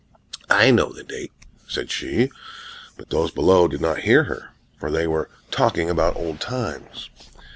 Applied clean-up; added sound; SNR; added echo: none; none; none; none.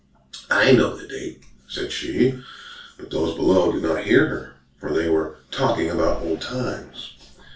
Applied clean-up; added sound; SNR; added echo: none; none; none; reverberation time 0.3 s.